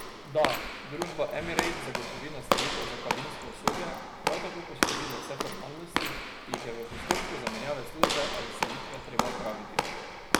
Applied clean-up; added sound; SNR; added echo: none; Walk, footsteps / Slam; -4 dB; none.